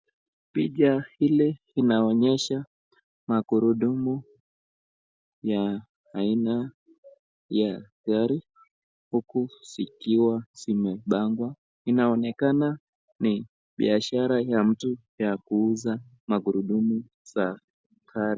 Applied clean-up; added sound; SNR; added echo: none; none; none; none.